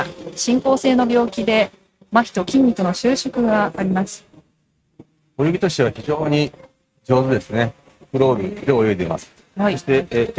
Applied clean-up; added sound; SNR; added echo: neural mask model RNNoise.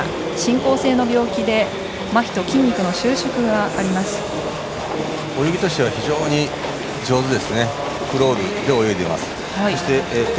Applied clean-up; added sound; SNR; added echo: none; none; none; none.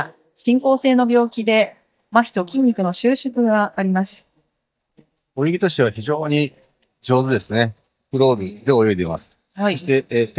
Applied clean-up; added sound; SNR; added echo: neural mask model DeepFilterNet 3.